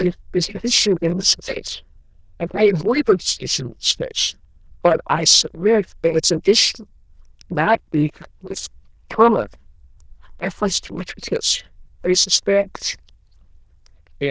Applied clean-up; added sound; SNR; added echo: neural diffusion model UNIVERSE++.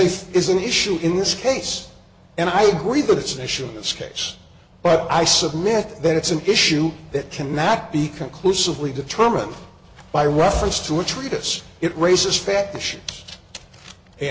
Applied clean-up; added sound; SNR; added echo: none; none; none; none.